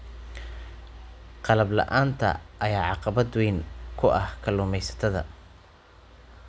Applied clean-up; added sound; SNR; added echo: none; none; none; none.